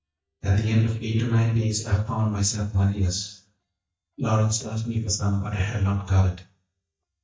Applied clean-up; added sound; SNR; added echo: neural mask model DeepFilterNet 3.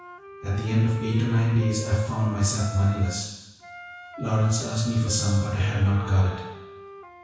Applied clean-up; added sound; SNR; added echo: none; Wind instrument, woodwind instrument; 15 dB; reverberation time 1.1 s.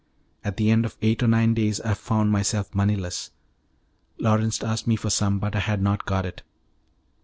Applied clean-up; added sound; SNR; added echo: none; none; none; none.